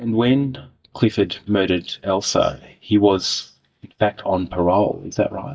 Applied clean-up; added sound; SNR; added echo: neural mask model DeepFilterNet 3.